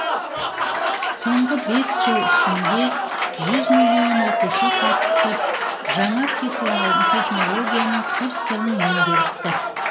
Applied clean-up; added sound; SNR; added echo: none; Applause; -4 dB; reverberation time 1.4 s.